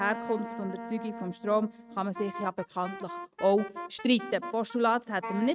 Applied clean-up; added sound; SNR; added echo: neural mask model RNNoise.